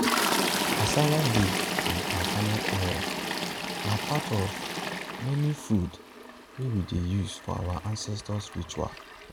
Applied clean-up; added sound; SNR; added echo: none; Toilet flush; 0 dB; none.